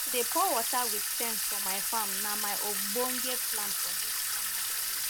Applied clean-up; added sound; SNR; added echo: none; Sink (filling or washing) / Water tap, faucet; -5 dB; none.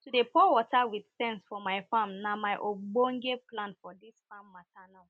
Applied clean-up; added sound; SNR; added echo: none; none; none; none.